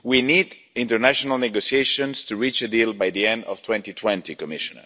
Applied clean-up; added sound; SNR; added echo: none; none; none; none.